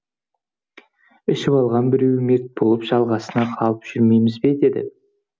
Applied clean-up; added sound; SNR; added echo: none; none; none; none.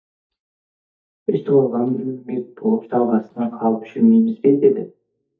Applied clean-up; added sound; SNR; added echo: neural mask model DeepFilterNet 3.